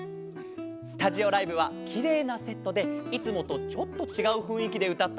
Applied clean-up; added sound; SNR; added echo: none; Drill + Bowed string instrument; 20 dB; none.